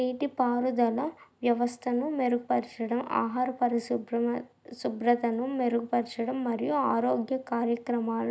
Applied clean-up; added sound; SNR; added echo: none; none; none; none.